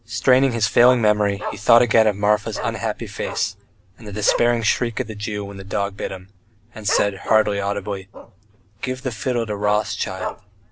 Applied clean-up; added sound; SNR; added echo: none; Dog; 13 dB; none.